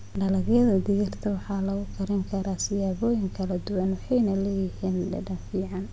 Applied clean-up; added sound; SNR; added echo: none; none; none; none.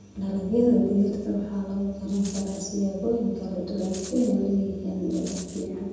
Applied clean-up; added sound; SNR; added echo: none; Rattle; 17 dB; reverberation time 1.1 s.